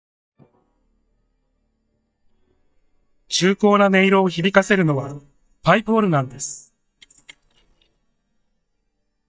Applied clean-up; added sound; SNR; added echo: neural mask model DeepFilterNet 3.